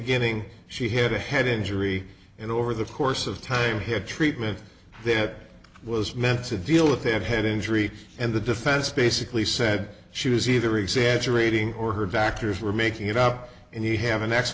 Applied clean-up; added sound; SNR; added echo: none; none; none; none.